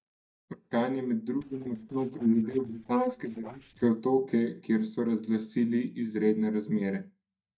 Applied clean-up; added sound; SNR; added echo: neural mask model DeepFilterNet 3.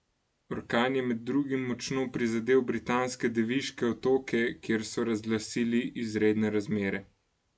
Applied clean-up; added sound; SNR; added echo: none; none; none; none.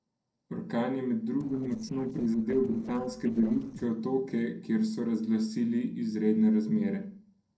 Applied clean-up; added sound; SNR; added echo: neural separator model SepFormer DNS4.